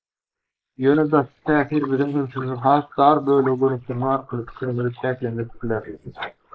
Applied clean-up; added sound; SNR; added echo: neural mask model Resemble Enhance denoiser.